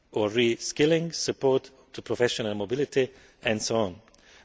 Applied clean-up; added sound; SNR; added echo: none; none; none; none.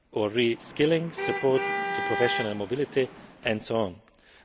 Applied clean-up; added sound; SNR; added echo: none; Traffic noise, roadway noise / Vehicle horn, car horn, honking; 7 dB; none.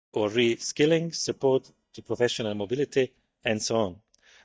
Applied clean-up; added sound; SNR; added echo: neural mask model DeepFilterNet 3.